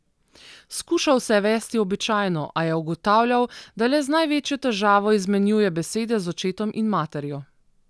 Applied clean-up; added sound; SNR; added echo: none; none; none; none.